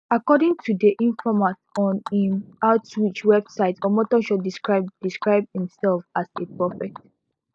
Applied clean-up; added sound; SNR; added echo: neural mask model DeepFilterNet 3.